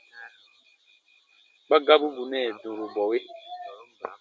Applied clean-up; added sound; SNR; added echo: none; none; none; none.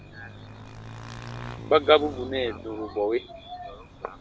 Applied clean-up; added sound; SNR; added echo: none; Motorcycle / Engine; 13 dB; none.